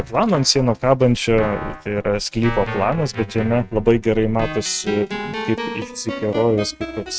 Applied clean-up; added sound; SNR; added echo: neural mask model RNNoise.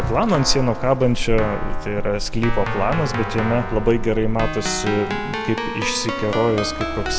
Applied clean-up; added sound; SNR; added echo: none; Keyboard (musical) + Motor vehicle (road); 2 dB; none.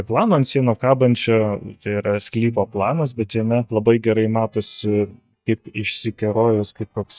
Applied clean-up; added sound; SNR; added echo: neural mask model DeepFilterNet 3.